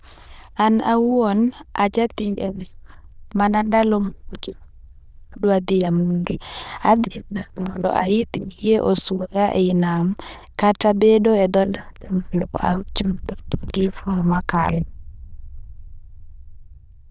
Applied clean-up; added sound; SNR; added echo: neural diffusion model UNIVERSE++.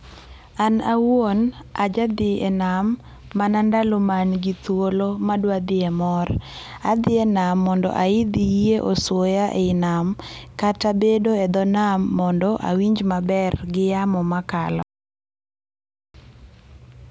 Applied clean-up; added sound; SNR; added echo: none; none; none; none.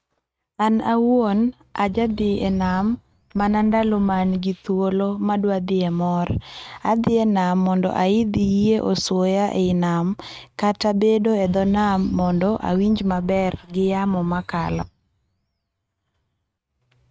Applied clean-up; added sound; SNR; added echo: neural mask model RNNoise.